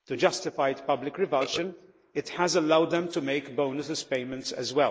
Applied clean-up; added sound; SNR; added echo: neural mask model Resemble Enhance denoiser.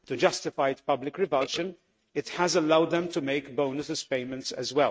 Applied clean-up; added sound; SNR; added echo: neural mask model RNNoise.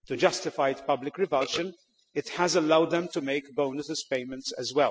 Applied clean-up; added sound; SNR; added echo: classical method spectral subtraction.